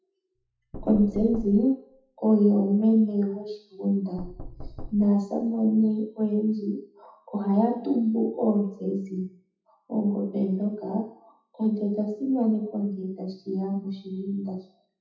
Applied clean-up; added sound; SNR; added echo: classical method WPE with log-MMSE.